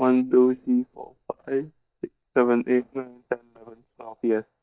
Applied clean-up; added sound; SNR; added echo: neural mask model DeepFilterNet 3.